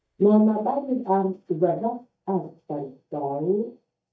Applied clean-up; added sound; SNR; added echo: neural mask model DeepFilterNet 3.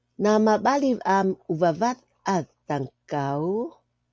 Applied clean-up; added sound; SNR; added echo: none; none; none; none.